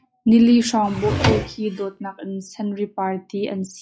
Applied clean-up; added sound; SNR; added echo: classical method log-MMSE.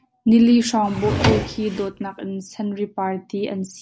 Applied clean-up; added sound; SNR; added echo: none; Drawer open or close; 3 dB; none.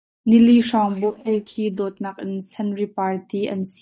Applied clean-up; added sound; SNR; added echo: neural mask model DeepFilterNet 3.